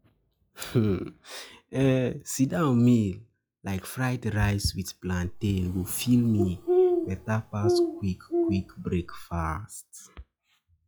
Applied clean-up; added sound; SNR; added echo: classical method log-MMSE.